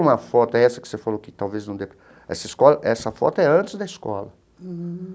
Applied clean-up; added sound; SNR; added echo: none; none; none; none.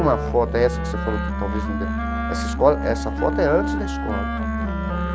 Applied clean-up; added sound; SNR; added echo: none; Musical instrument + Wind instrument, woodwind instrument; 0 dB; none.